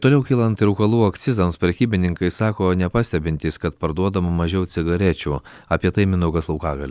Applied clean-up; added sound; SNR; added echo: none; none; none; none.